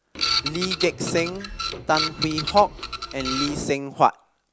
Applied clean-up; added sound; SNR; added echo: none; Printer; 4 dB; none.